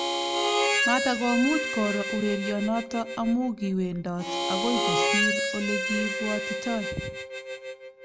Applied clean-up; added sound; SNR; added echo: none; Harmonica; -1 dB; none.